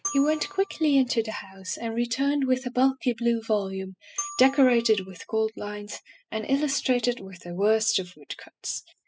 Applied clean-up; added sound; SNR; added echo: classical method spectral subtraction.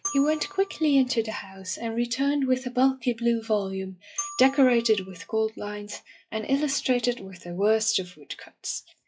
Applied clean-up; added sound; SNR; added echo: classical method log-MMSE.